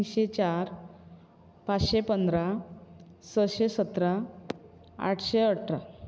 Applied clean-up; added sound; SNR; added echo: none; none; none; none.